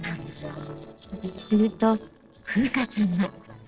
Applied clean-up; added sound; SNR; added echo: neural separator model SepFormer DNS4.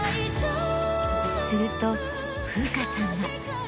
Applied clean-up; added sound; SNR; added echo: none; Explosion; 18 dB; none.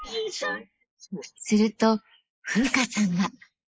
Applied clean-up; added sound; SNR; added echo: neural mask model Resemble Enhance denoiser.